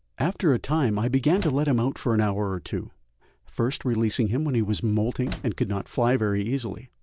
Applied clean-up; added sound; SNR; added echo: none; Slam; 17 dB; none.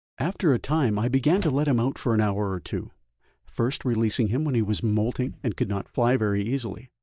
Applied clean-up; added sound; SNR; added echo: neural mask model DeepFilterNet 3.